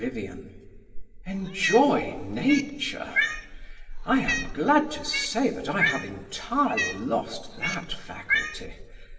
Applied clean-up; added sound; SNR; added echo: none; Cat; 4 dB; reverberation time 1.7 s.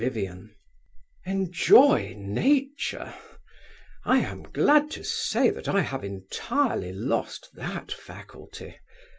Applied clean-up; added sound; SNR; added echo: none; none; none; none.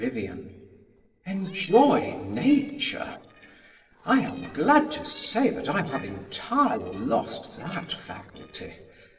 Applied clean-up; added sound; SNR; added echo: neural separator model SepFormer DNS4.